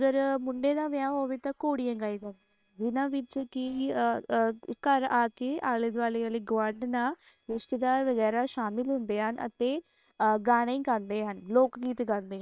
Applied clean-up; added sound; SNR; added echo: neural separator model SepFormer WHAM!.